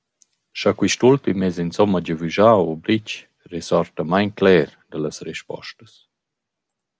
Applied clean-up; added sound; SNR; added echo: none; none; none; none.